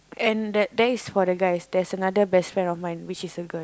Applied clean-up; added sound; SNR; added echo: none; none; none; none.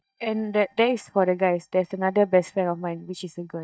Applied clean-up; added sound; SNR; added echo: neural mask model DeepFilterNet 3.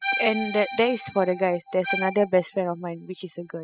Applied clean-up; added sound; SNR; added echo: classical method spectral subtraction.